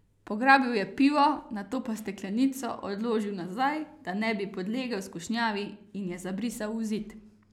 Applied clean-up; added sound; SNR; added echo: none; none; none; none.